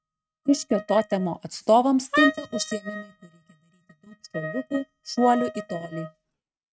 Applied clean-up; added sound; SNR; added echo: neural mask model RNNoise.